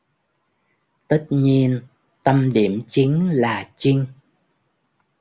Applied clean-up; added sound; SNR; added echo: none; none; none; none.